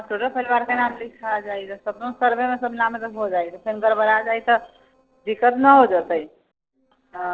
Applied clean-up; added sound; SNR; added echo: neural separator model SepFormer DNS4.